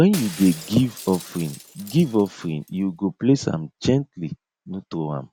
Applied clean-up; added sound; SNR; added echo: none; Shatter; 18 dB; none.